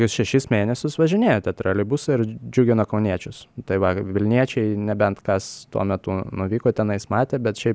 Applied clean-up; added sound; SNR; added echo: none; none; none; none.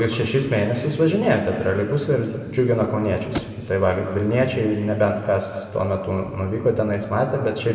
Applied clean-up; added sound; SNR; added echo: none; Thump, thud; 11 dB; reverberation time 2.1 s.